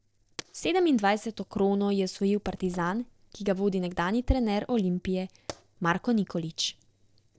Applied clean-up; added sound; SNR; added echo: neural separator model SepFormer DNS4.